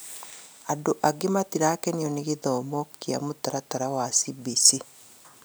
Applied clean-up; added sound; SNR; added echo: none; none; none; none.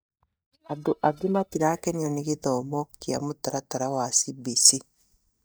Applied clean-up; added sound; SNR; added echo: neural mask model DeepFilterNet 3.